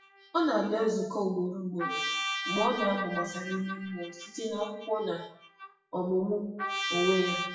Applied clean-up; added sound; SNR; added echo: classical method WPE with log-MMSE.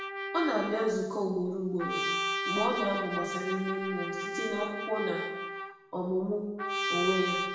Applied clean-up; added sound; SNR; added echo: none; Trumpet; 2 dB; reverberation time 0.9 s.